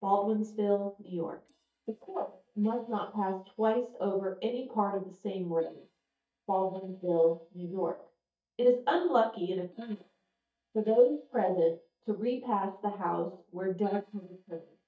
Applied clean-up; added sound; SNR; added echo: neural mask model DeepFilterNet 3.